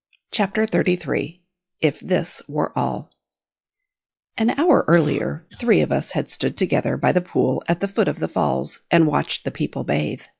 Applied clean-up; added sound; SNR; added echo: classical method log-MMSE.